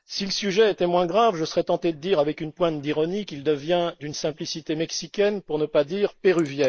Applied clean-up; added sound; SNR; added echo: neural mask model Resemble Enhance denoiser.